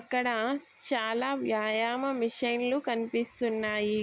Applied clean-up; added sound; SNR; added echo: none; none; none; none.